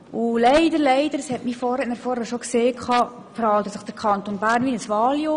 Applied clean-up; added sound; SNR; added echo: none; none; none; none.